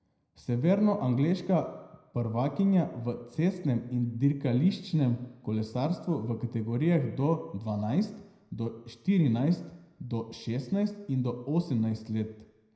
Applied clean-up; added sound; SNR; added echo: none; none; none; reverberation time 0.8 s.